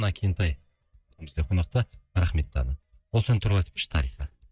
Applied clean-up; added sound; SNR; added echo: neural mask model DeepFilterNet 3.